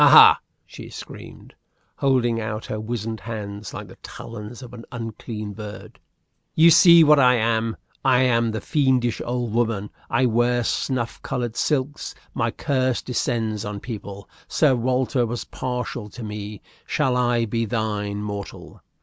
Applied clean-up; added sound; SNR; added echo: none; none; none; none.